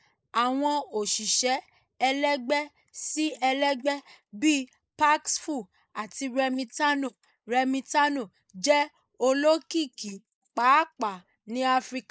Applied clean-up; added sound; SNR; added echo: neural mask model Resemble Enhance denoiser.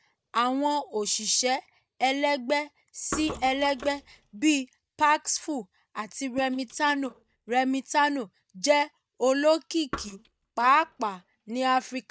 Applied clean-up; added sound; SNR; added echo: neural mask model DeepFilterNet 3.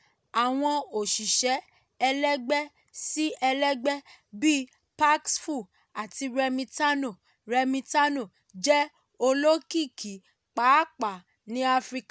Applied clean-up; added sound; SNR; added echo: none; none; none; none.